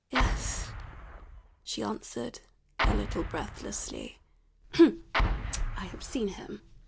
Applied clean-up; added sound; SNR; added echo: none; Explosion; 0 dB; none.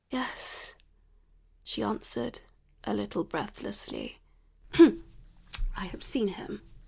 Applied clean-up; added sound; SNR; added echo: none; none; none; none.